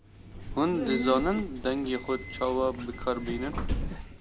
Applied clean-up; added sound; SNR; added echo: none; Subway, metro, underground; 5 dB; none.